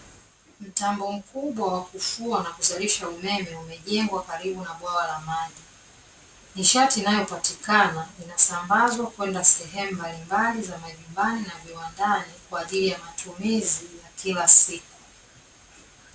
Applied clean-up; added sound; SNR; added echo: none; none; none; none.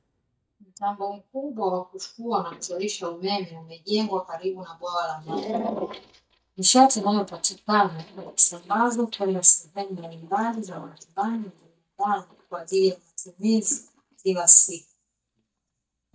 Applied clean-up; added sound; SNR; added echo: neural mask model DeepFilterNet 3.